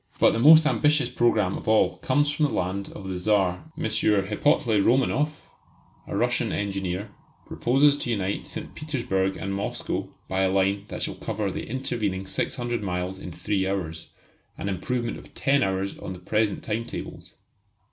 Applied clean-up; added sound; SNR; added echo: none; none; none; none.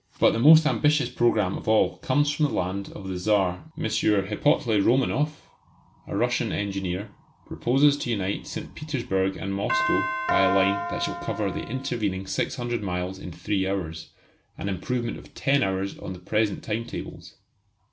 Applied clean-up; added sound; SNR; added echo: none; Doorbell; 3 dB; none.